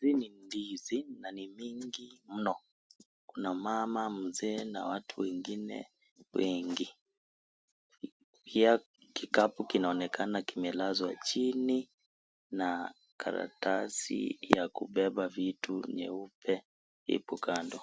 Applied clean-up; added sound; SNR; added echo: none; none; none; none.